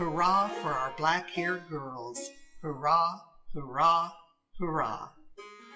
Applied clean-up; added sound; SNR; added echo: classical method WPE with log-MMSE.